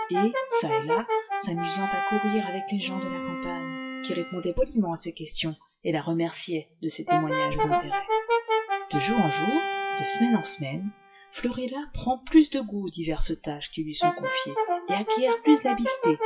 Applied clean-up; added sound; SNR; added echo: classical method WPE with log-MMSE.